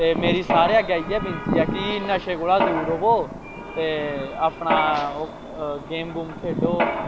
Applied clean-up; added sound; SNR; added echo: none; Mechanisms; 7 dB; none.